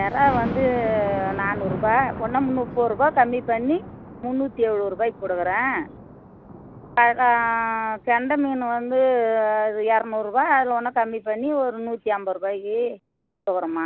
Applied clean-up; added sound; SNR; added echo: none; Thunder; 13 dB; none.